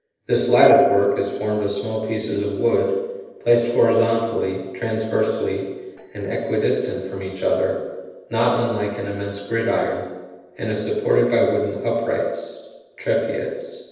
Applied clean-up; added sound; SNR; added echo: neural separator model SepFormer DNS4.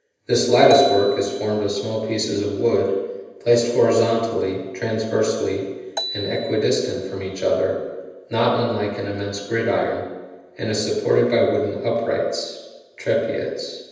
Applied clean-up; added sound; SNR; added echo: none; Marimba, xylophone; 13 dB; reverberation time 1.1 s.